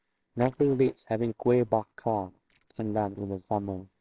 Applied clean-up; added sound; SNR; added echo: neural separator model SepFormer WHAMR!.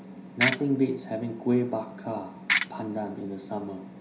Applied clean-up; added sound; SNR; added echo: none; Ratchet, pawl; -3 dB; reverberation time 0.5 s.